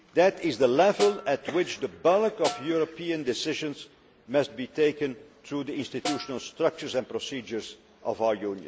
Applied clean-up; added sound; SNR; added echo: none; Snare drum; 11 dB; none.